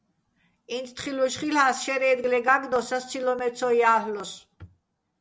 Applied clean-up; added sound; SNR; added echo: none; none; none; none.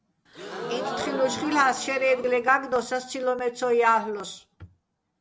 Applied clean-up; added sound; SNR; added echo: none; Crowd / Gasp; 9 dB; none.